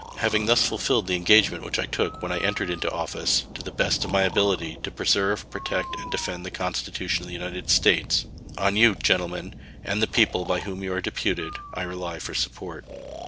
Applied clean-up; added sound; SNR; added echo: none; Thunder + Breathing; 14 dB; none.